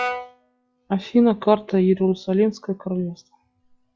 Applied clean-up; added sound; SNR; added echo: classical method log-MMSE.